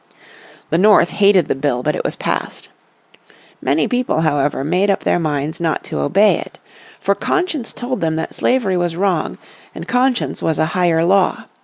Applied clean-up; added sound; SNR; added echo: none; none; none; none.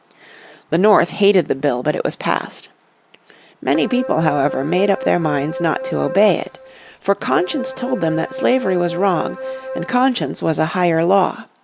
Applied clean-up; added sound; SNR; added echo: none; Keyboard (musical); 10 dB; none.